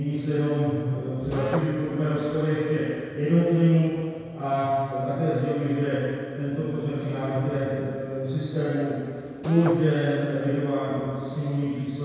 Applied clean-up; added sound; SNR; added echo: none; Drill; 10 dB; reverberation time 2.0 s.